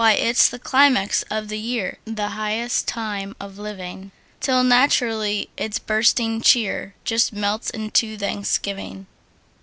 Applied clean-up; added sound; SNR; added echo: none; none; none; none.